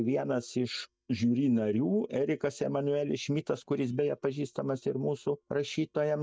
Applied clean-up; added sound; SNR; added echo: neural mask model DeepFilterNet 3.